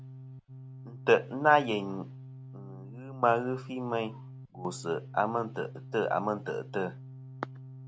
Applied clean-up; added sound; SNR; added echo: none; Organ; 14 dB; none.